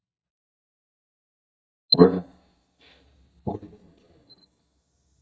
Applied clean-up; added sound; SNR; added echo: neural mask model DeepFilterNet 3.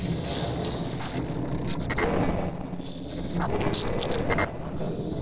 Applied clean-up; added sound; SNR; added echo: neural separator model SepFormer DNS4.